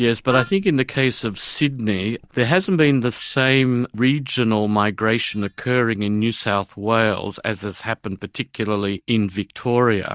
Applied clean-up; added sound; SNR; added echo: neural mask model DeepFilterNet 3.